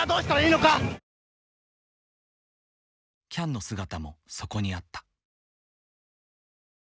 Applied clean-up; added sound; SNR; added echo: none; none; none; none.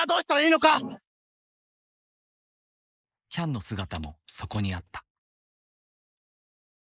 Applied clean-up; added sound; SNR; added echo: neural mask model Resemble Enhance denoiser.